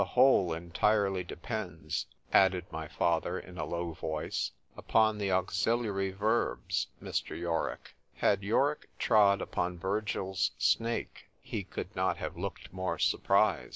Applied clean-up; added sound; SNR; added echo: none; none; none; none.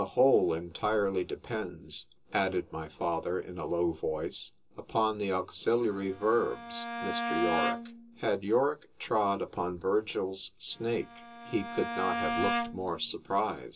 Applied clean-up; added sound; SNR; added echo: none; Bowed string instrument; 6 dB; reverberation time 0.2 s.